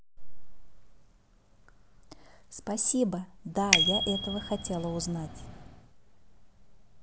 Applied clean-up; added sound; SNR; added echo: none; Bicycle bell; -2 dB; none.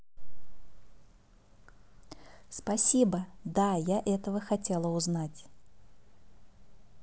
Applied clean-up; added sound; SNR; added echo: none; none; none; none.